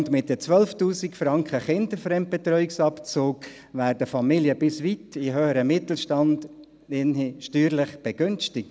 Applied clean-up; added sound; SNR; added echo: none; none; none; none.